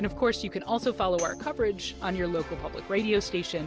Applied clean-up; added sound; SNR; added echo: none; Tambourine; 18 dB; none.